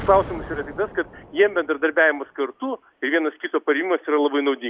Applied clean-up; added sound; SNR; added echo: none; Explosion; 18 dB; none.